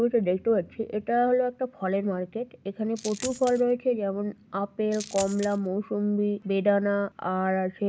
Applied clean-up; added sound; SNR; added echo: none; Coin (dropping); 13 dB; none.